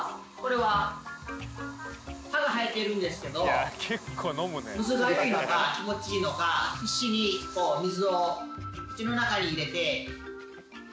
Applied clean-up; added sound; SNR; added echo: none; none; none; none.